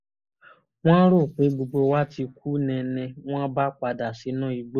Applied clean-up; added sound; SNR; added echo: neural mask model Resemble Enhance denoiser.